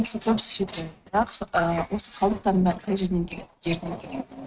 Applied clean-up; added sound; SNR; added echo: neural mask model RNNoise.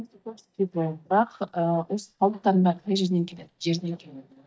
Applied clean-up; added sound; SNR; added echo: neural mask model DeepFilterNet 3.